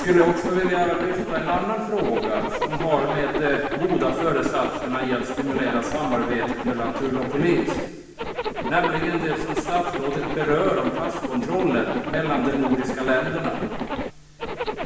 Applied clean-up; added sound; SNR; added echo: none; Zipper (clothing); 5 dB; reverberation time 1.2 s.